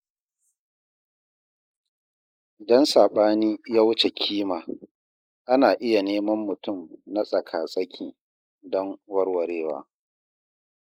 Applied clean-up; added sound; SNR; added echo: neural mask model Resemble Enhance denoiser.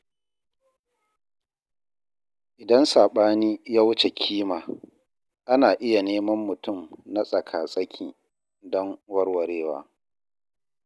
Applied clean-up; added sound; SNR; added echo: none; none; none; none.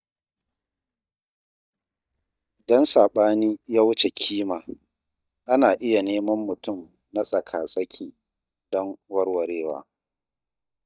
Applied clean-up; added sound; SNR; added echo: neural mask model DeepFilterNet 3.